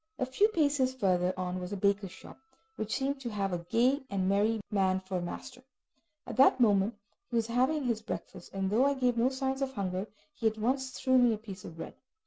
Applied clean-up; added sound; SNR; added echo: none; none; none; none.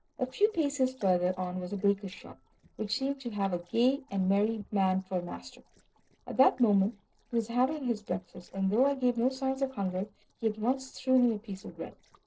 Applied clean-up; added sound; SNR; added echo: neural separator model SepFormer DNS4.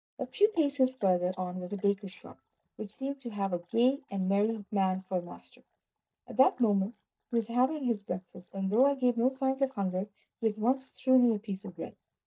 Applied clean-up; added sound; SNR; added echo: neural mask model DeepFilterNet 3.